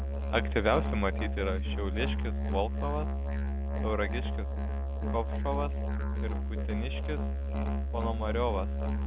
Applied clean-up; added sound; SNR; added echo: none; Musical instrument; -4 dB; none.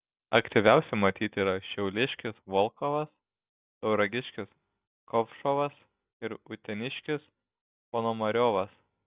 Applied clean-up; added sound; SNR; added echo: none; none; none; none.